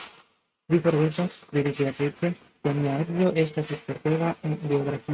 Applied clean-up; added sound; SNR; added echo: neural mask model RNNoise.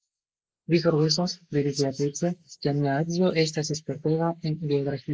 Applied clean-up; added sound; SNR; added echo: neural mask model Resemble Enhance denoiser.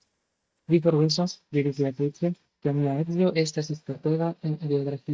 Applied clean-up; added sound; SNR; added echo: neural mask model DeepFilterNet 3.